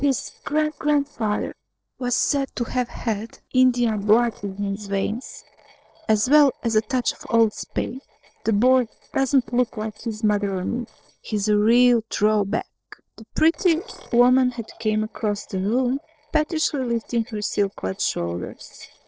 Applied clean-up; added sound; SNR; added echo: neural separator model SepFormer DNS4.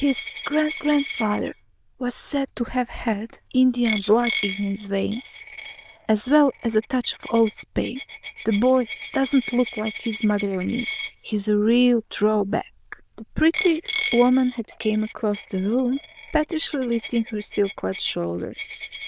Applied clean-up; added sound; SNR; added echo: neural diffusion model UNIVERSE++.